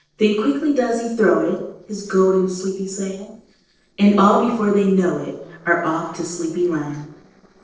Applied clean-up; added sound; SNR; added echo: neural separator model SepFormer DNS4.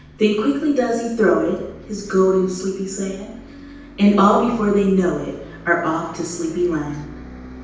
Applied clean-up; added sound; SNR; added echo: none; Bus; 19 dB; reverberation time 0.9 s.